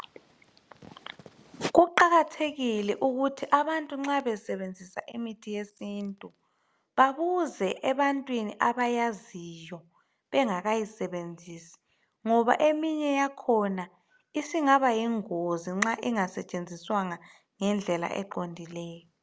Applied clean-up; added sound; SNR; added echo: none; none; none; none.